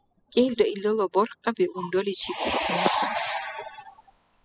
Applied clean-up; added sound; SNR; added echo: classical method spectral subtraction.